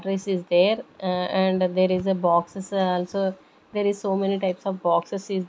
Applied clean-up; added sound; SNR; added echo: none; none; none; none.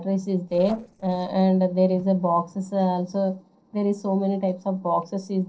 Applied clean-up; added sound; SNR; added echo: neural separator model SepFormer DNS4.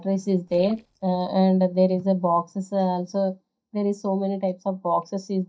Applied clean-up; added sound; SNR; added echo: neural mask model DeepFilterNet 3.